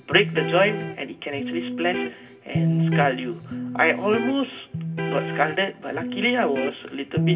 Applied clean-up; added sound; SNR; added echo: none; Electric guitar; 2 dB; reverberation time 0.4 s.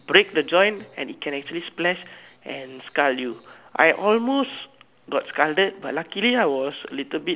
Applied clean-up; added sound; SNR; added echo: none; none; none; none.